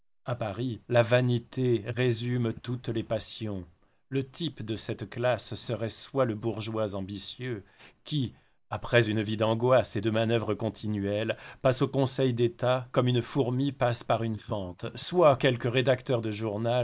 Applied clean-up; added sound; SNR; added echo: neural mask model Resemble Enhance denoiser.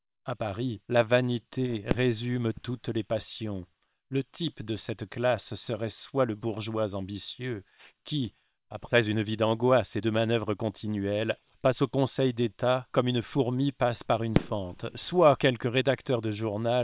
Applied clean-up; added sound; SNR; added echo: neural separator model SepFormer WHAM!.